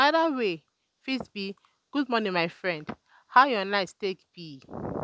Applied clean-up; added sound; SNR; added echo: none; none; none; none.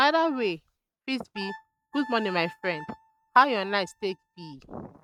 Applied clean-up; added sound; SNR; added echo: neural mask model RNNoise.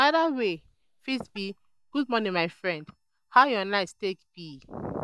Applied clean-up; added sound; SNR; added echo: neural mask model DeepFilterNet 3.